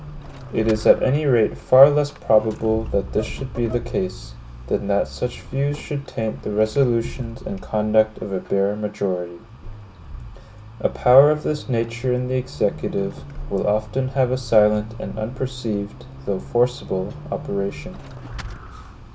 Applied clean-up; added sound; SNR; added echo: none; Squeak / Accelerating, revving, vroom / Vehicle; 13 dB; none.